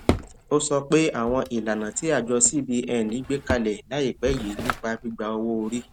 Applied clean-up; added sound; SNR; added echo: none; Drawer open or close; 9 dB; none.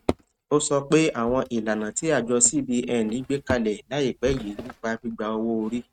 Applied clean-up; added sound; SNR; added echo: neural mask model RNNoise.